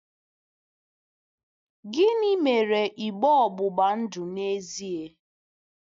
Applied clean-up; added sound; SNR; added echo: neural mask model Resemble Enhance denoiser.